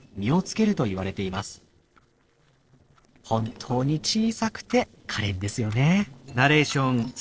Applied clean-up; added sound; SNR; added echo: neural separator model SepFormer DNS4.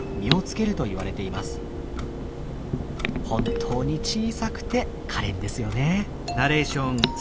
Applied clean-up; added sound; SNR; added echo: none; Clock; 3 dB; none.